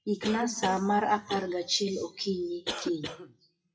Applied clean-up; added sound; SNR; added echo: classical method WPE with log-MMSE.